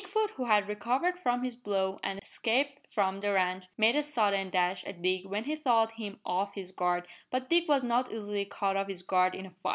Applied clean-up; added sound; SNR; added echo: none; none; none; none.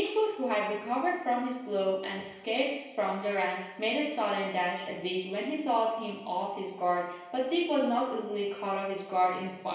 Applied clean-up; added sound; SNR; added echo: none; none; none; reverberation time 0.9 s.